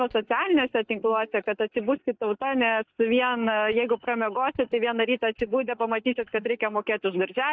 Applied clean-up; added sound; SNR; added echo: neural mask model DeepFilterNet 3.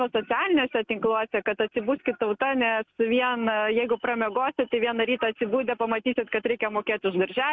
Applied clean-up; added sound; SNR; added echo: none; none; none; none.